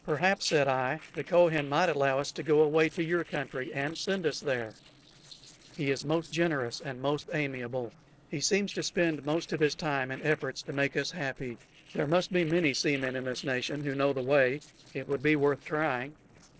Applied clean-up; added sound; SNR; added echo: neural separator model SepFormer DNS4.